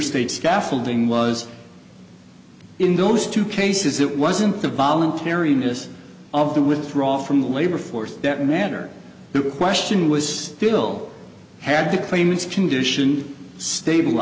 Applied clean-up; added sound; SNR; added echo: none; none; none; none.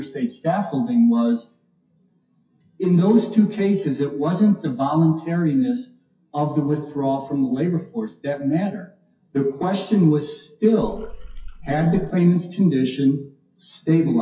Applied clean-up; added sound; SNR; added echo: classical method WPE with log-MMSE.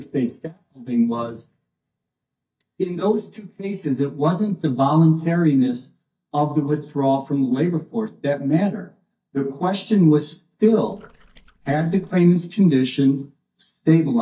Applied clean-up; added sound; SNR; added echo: neural mask model DeepFilterNet 3.